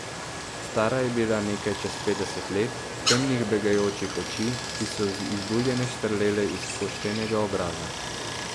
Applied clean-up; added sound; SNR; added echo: none; Stream; 5 dB; none.